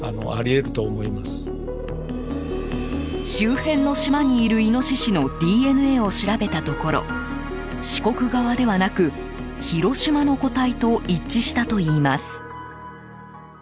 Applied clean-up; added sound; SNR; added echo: none; none; none; none.